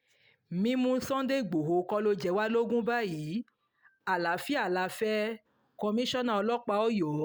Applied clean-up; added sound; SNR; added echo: none; none; none; none.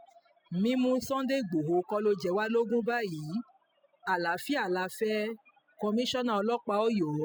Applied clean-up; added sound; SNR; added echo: classical method spectral subtraction.